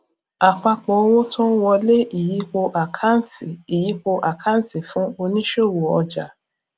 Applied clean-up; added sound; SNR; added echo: none; none; none; none.